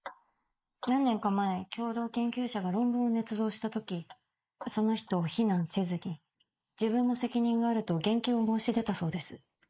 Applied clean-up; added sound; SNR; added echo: neural mask model Resemble Enhance denoiser.